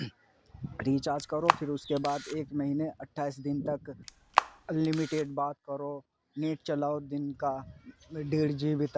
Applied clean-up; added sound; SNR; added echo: none; Camera; 1 dB; none.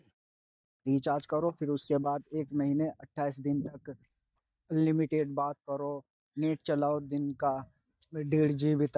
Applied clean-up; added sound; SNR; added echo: neural mask model DeepFilterNet 3.